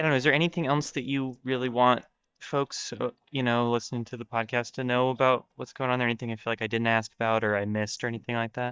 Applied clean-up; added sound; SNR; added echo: neural mask model DeepFilterNet 3.